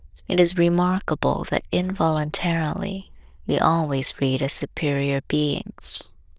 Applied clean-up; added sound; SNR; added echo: neural diffusion model UNIVERSE++.